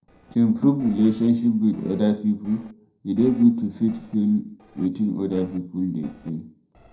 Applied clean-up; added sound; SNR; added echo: neural separator model SepFormer DNS4.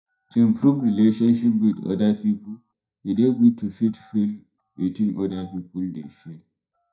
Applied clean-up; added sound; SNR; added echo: neural mask model DeepFilterNet 3.